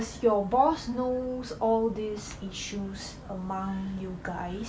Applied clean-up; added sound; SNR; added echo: none; none; none; none.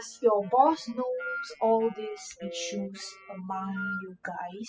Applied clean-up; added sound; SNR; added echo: classical method spectral subtraction.